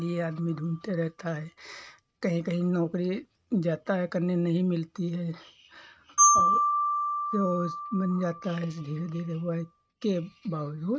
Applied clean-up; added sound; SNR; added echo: neural mask model RNNoise.